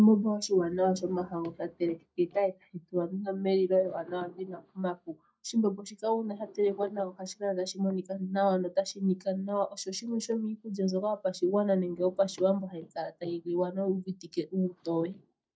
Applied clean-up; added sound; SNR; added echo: neural mask model DeepFilterNet 3.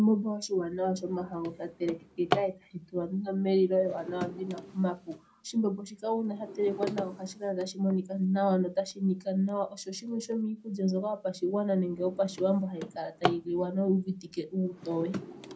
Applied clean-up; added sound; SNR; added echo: none; Drawer open or close; 11 dB; reverberation time 0.2 s.